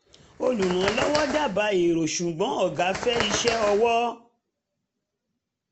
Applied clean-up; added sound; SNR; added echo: none; Bird; 8 dB; none.